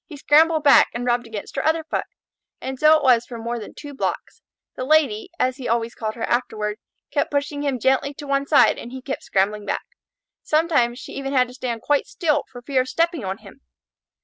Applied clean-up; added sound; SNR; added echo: none; none; none; none.